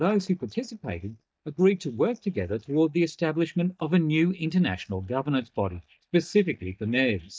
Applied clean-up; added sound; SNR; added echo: neural mask model DeepFilterNet 3.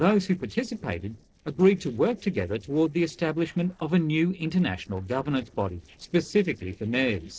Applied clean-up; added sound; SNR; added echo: neural separator model SepFormer DNS4.